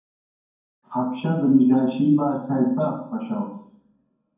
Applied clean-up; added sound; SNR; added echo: none; none; none; reverberation time 0.9 s.